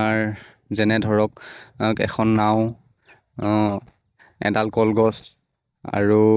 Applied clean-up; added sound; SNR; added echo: neural mask model DeepFilterNet 3.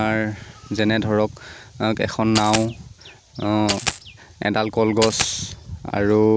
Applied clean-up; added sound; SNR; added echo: none; Coin (dropping); 4 dB; none.